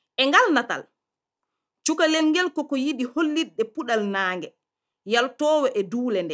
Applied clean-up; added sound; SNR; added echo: none; none; none; none.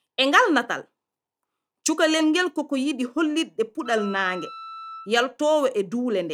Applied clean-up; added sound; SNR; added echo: none; Wind instrument, woodwind instrument; 15 dB; none.